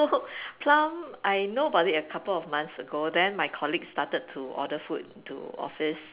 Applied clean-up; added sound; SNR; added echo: none; none; none; none.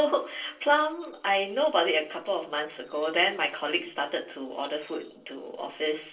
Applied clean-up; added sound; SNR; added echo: neural separator model SepFormer DNS4.